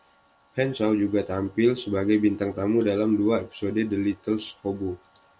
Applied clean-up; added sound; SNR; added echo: none; none; none; none.